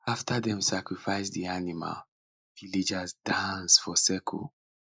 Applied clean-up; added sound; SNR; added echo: neural mask model Resemble Enhance denoiser.